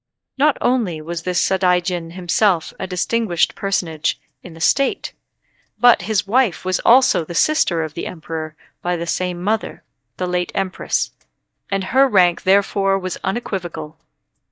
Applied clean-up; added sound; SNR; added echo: neural mask model DeepFilterNet 3.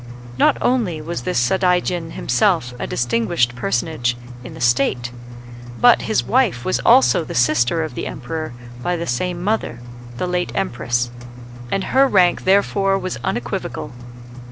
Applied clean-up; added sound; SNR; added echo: none; Engine; 11 dB; none.